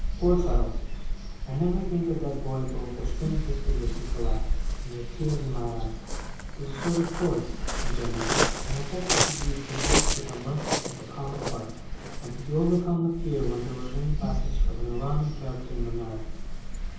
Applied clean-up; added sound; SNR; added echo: none; Waves, surf; -3 dB; reverberation time 0.9 s.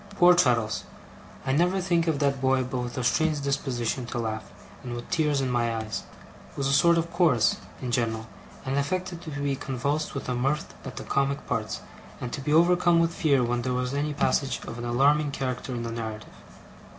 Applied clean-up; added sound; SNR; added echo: none; none; none; none.